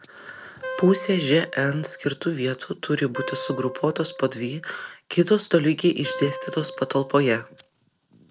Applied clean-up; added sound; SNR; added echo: none; Wind instrument, woodwind instrument; 13 dB; none.